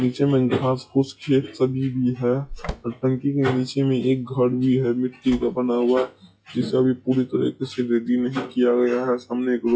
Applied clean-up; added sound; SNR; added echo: classical method log-MMSE.